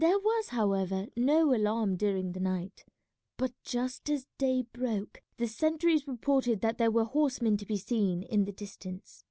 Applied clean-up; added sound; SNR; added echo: none; none; none; none.